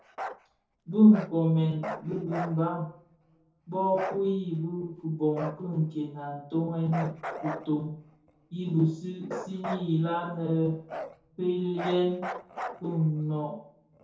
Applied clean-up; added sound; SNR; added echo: none; Bark; 12 dB; reverberation time 0.6 s.